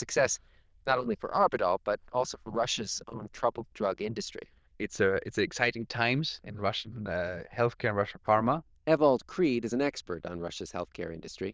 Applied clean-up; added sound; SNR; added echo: neural diffusion model UNIVERSE++.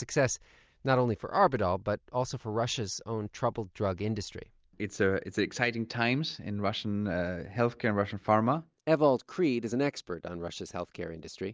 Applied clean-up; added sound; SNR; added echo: none; none; none; none.